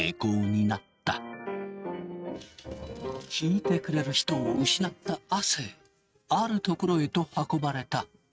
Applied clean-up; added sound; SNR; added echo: neural mask model RNNoise.